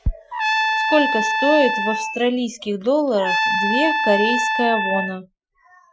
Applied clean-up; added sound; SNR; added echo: classical method Wiener filter.